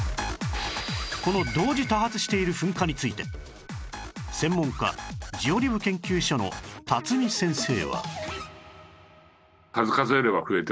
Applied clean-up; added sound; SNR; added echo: none; none; none; none.